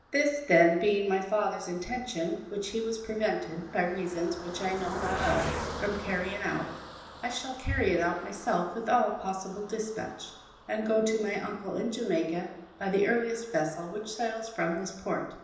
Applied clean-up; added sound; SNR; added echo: none; Car passing by; 13 dB; reverberation time 0.9 s.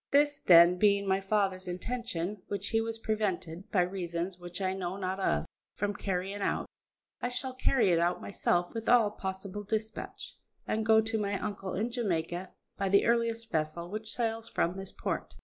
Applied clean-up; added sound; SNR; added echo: none; none; none; none.